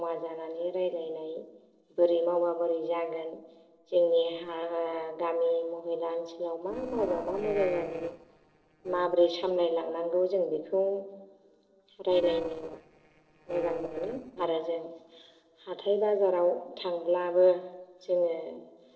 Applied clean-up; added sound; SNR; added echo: neural separator model SepFormer DNS4.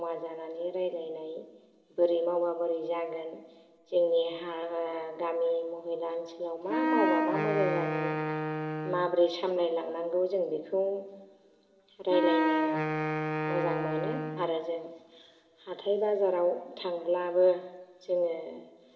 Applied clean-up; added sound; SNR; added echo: none; Wind instrument, woodwind instrument; 0 dB; reverberation time 3.0 s.